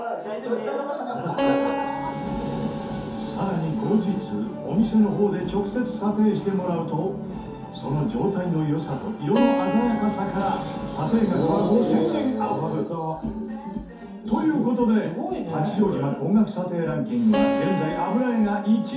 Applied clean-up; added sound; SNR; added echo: none; Keyboard (musical); 9 dB; reverberation time 0.5 s.